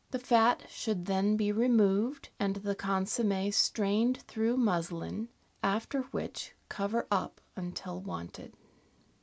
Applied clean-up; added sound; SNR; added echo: none; none; none; none.